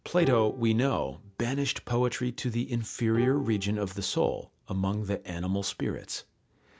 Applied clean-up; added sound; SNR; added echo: none; Bowed string instrument; 13 dB; none.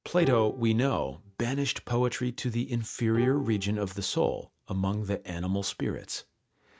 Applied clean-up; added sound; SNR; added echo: neural mask model RNNoise.